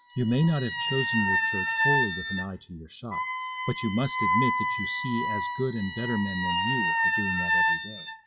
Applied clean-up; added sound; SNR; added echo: classical method WPE with log-MMSE.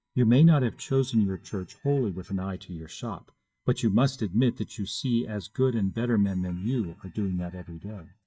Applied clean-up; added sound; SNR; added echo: neural mask model DeepFilterNet 3.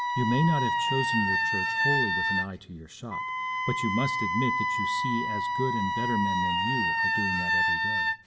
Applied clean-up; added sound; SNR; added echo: none; Wind instrument, woodwind instrument; -4 dB; reverberation time 1.0 s.